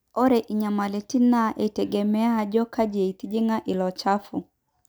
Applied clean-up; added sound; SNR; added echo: none; none; none; none.